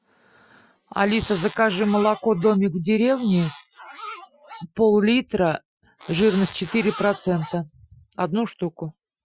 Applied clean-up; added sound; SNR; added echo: classical method Wiener filter.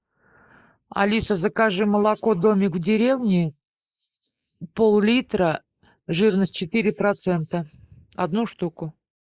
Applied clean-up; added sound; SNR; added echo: neural mask model Resemble Enhance denoiser.